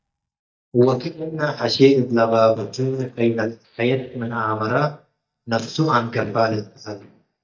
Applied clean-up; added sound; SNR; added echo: neural mask model DeepFilterNet 3.